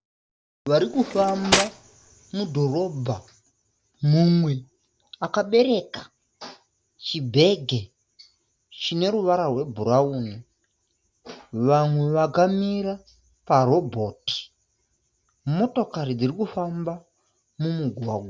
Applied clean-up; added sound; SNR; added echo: none; Cutlery, silverware; 2 dB; none.